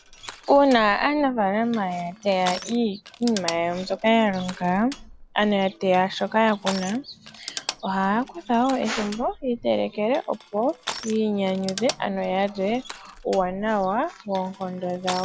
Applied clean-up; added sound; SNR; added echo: none; Crushing; 16 dB; none.